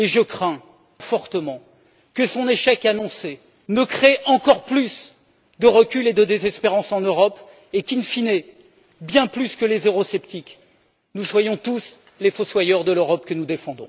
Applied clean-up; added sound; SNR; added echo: none; none; none; none.